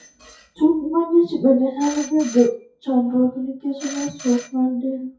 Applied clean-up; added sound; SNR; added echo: classical method WPE with log-MMSE.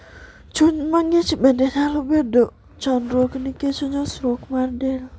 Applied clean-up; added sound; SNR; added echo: none; none; none; none.